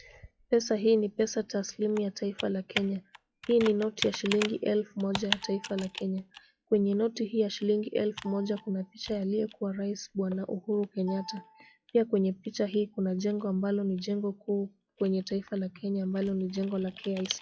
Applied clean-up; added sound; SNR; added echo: classical method log-MMSE.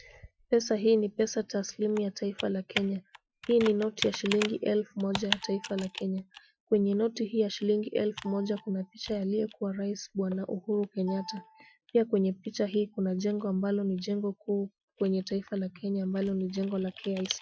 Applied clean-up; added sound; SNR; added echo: classical method Wiener filter.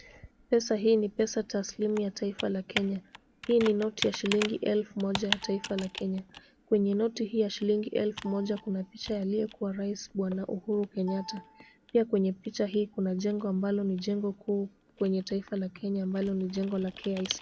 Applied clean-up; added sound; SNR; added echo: none; Computer keyboard; 14 dB; none.